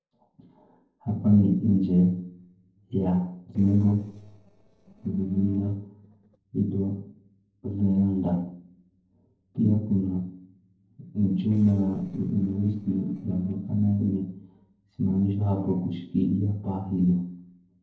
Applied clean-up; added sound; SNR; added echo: neural separator model SepFormer DNS4.